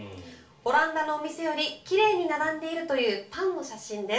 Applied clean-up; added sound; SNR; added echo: none; none; none; reverberation time 0.3 s.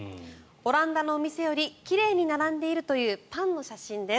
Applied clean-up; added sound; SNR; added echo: none; none; none; none.